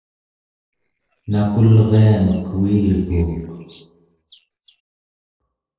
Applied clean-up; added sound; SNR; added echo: neural separator model SepFormer DNS4.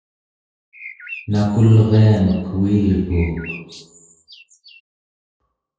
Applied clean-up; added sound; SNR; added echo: none; Bird; 19 dB; reverberation time 1.2 s.